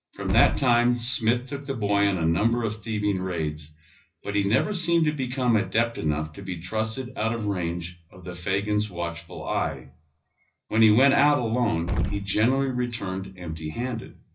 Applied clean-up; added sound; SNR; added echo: none; Explosion; 4 dB; reverberation time 0.4 s.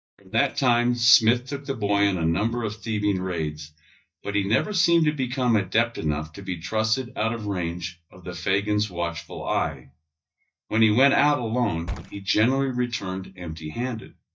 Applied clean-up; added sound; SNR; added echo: neural mask model DeepFilterNet 3.